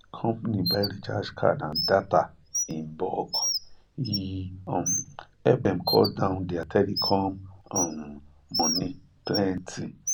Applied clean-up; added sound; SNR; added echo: none; Bird; 6 dB; none.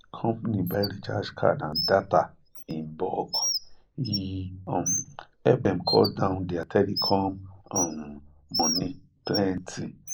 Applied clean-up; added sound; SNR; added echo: neural mask model Resemble Enhance denoiser.